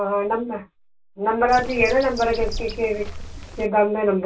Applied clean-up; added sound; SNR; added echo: none; Bird; 8 dB; reverberation time 0.1 s.